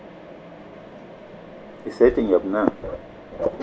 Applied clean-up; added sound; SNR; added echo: none; Mechanisms; 10 dB; none.